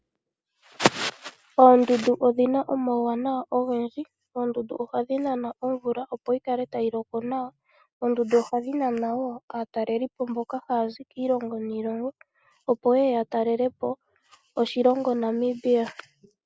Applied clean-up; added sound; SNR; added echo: none; none; none; none.